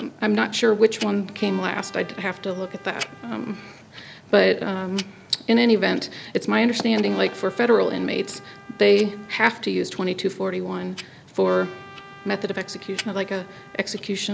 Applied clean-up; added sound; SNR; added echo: none; Tick-tock + Trumpet; 19 dB; none.